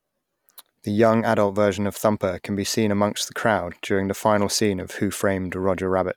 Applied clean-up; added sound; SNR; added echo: none; none; none; none.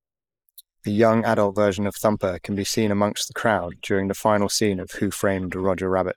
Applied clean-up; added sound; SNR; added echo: neural mask model Resemble Enhance denoiser.